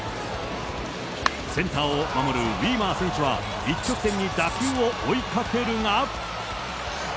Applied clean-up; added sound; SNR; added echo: none; Writing; 13 dB; none.